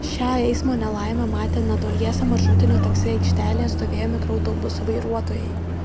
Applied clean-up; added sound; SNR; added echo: none; Car passing by; -4 dB; none.